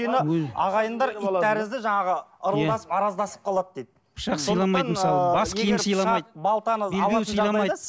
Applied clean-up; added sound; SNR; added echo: none; none; none; none.